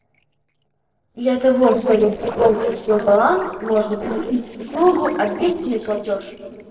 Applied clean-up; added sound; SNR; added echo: neural separator model SepFormer DNS4.